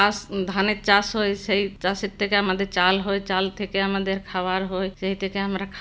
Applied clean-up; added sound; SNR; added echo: none; none; none; none.